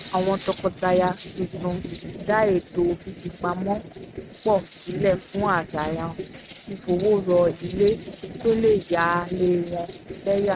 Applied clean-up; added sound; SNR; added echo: neural mask model RNNoise.